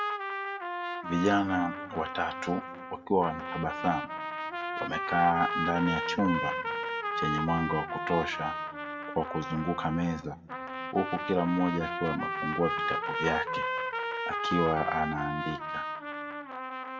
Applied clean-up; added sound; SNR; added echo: none; Trumpet; 3 dB; reverberation time 0.2 s.